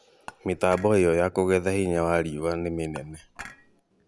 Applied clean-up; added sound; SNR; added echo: none; Dishes, pots, and pans / Chink, clink; 19 dB; none.